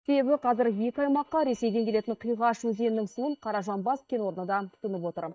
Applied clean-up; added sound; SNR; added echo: neural mask model DeepFilterNet 3.